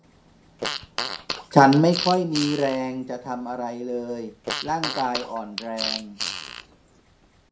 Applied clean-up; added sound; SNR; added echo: none; Fart; 9 dB; reverberation time 0.2 s.